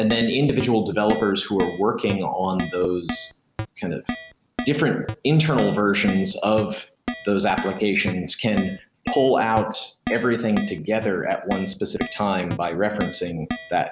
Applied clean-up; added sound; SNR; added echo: none; Keyboard (musical); 10 dB; none.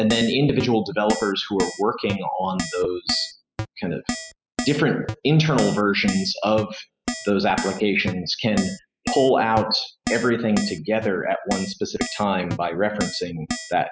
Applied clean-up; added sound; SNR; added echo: classical method spectral subtraction.